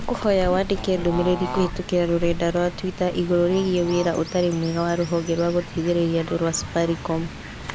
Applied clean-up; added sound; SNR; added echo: none; Bird / Fowl; 10 dB; none.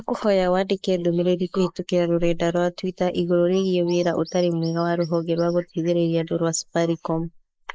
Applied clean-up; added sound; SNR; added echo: neural mask model Resemble Enhance denoiser.